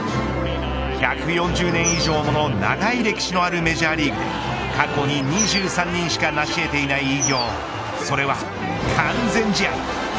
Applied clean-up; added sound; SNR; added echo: none; Bird vocalization, bird call, bird song; 6 dB; none.